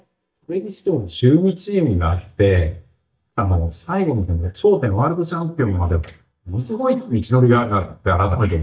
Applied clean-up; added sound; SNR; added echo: neural mask model DeepFilterNet 3.